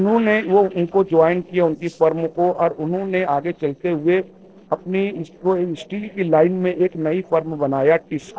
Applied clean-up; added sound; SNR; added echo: neural separator model SepFormer DNS4.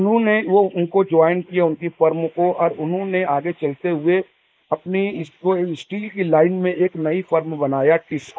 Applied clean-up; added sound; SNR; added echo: neural mask model Resemble Enhance denoiser.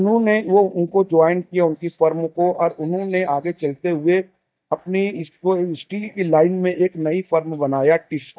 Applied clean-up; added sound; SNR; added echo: neural mask model DeepFilterNet 3.